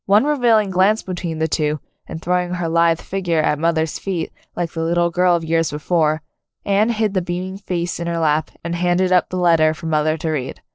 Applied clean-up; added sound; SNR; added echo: neural separator model SepFormer DNS4.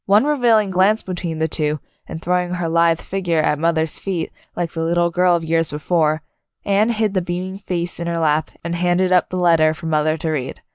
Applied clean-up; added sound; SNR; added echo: neural mask model Resemble Enhance denoiser.